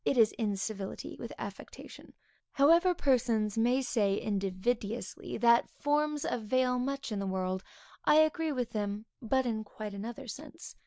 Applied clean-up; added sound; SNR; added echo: none; none; none; none.